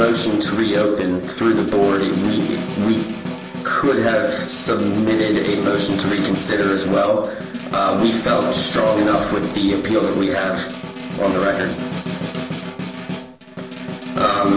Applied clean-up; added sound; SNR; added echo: none; Snare drum; 8 dB; none.